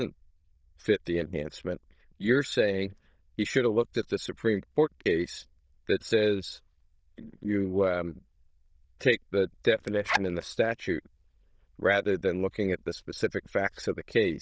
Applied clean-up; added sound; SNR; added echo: neural diffusion model UNIVERSE++.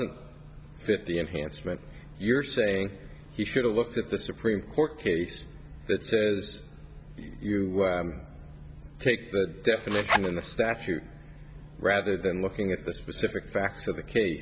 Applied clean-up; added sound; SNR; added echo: none; Zipper (clothing); 2 dB; none.